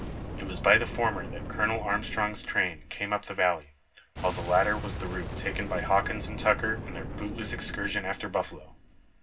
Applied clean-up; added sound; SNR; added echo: none; Boom; 8 dB; reverberation time 0.4 s.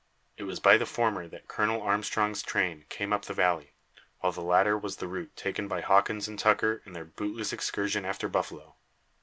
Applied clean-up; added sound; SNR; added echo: none; none; none; none.